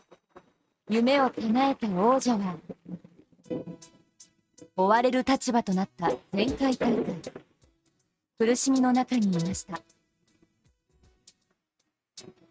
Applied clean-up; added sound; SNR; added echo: neural mask model RNNoise.